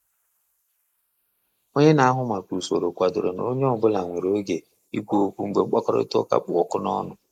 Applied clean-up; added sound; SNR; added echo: neural mask model Resemble Enhance denoiser.